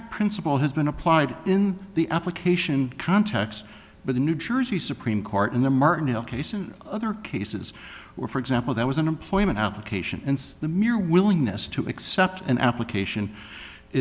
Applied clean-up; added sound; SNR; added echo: none; none; none; none.